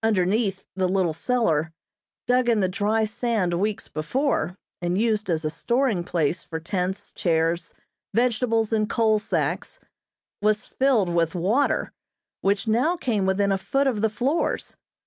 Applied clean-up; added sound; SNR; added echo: none; none; none; none.